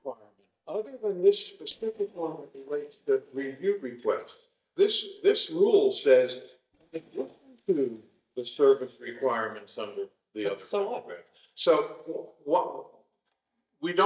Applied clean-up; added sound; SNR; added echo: neural mask model DeepFilterNet 3.